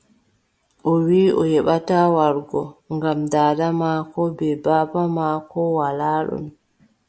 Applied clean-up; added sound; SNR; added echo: none; none; none; none.